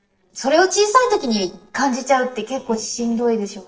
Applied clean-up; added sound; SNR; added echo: neural separator model SepFormer DNS4.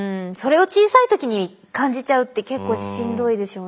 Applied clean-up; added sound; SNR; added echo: none; none; none; none.